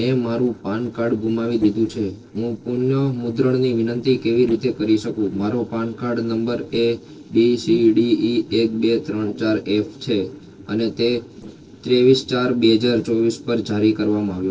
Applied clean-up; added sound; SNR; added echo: neural separator model SepFormer DNS4.